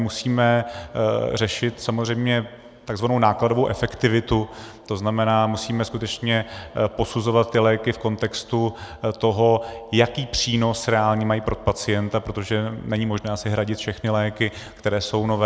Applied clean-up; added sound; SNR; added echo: none; none; none; none.